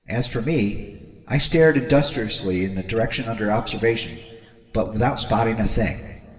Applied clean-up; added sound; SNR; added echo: none; none; none; reverberation time 2.5 s.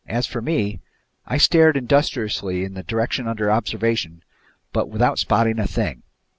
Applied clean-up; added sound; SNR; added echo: none; none; none; none.